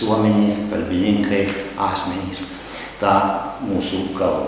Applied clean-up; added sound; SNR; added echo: none; none; none; none.